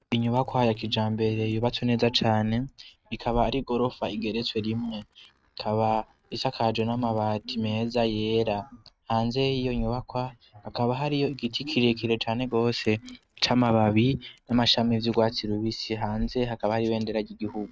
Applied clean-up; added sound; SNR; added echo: neural mask model RNNoise.